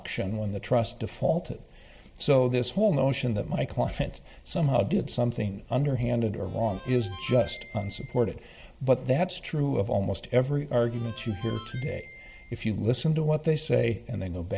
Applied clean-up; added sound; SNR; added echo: none; Harmonica; 19 dB; none.